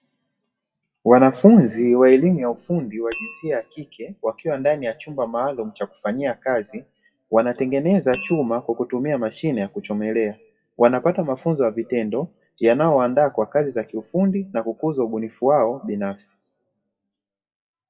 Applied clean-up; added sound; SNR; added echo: classical method WPE with log-MMSE.